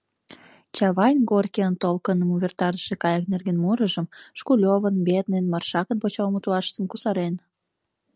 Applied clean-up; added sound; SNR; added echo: none; none; none; none.